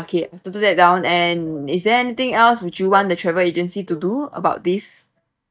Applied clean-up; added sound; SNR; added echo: neural mask model DeepFilterNet 3.